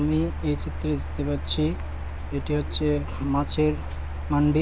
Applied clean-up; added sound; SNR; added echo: none; Mechanical fan; 5 dB; none.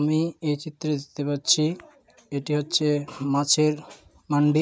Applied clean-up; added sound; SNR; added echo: none; none; none; none.